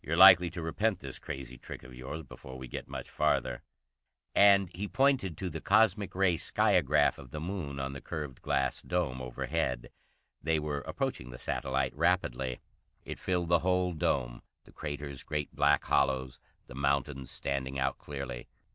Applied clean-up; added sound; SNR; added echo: none; none; none; none.